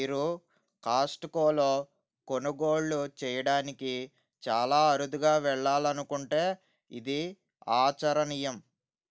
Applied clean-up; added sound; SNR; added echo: none; none; none; none.